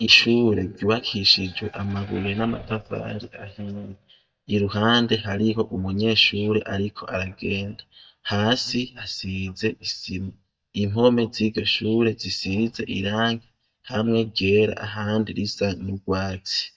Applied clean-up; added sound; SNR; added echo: neural mask model DeepFilterNet 3.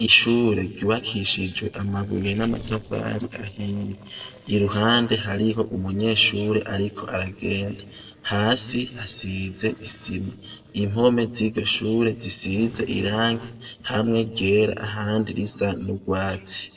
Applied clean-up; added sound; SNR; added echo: neural separator model SepFormer DNS4.